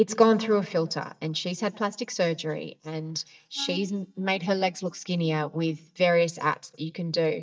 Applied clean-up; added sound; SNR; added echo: neural mask model DeepFilterNet 3.